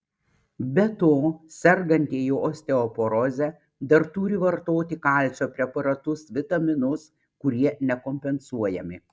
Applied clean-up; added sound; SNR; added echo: none; none; none; none.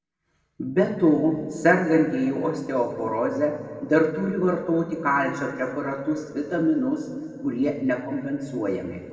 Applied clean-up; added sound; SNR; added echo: none; none; none; reverberation time 2.0 s.